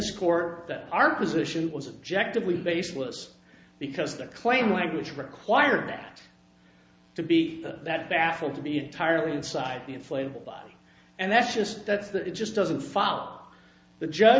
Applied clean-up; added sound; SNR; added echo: none; none; none; none.